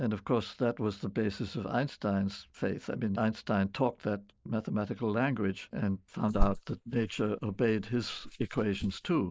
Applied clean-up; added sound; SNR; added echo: neural mask model Resemble Enhance denoiser.